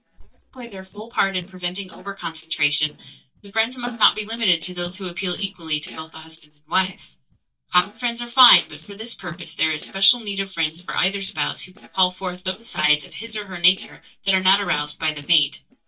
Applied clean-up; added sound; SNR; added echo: neural mask model DeepFilterNet 3.